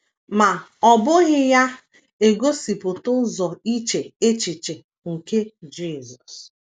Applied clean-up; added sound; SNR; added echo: none; none; none; none.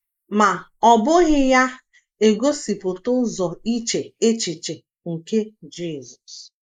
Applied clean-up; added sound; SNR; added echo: neural mask model Resemble Enhance denoiser.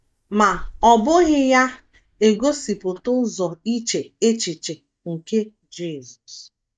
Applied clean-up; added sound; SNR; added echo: neural mask model DeepFilterNet 3.